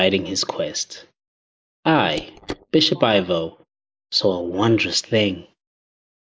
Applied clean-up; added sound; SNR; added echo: neural mask model Resemble Enhance denoiser.